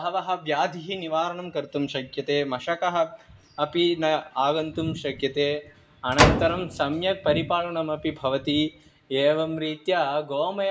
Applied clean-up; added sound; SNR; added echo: none; Slam; 0 dB; reverberation time 0.2 s.